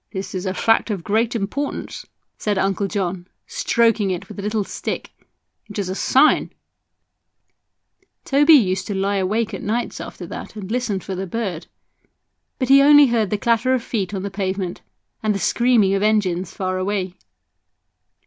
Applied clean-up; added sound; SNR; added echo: none; none; none; none.